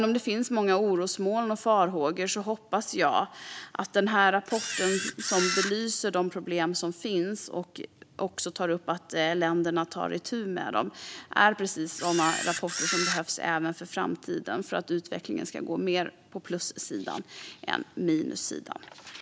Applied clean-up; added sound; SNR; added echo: none; Camera; 3 dB; none.